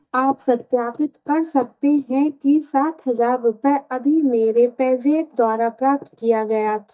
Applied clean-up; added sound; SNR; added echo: neural mask model DeepFilterNet 3.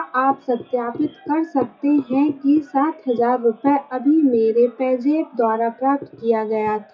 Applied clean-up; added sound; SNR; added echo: classical method WPE with log-MMSE.